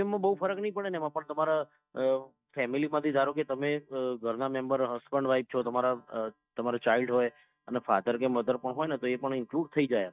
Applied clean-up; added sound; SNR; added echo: neural mask model DeepFilterNet 3.